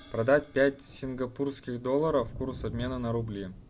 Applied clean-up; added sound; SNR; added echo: none; Crash cymbal + Thunder; 15 dB; none.